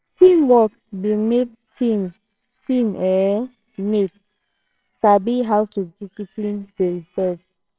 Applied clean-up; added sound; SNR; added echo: neural separator model SepFormer WHAMR!.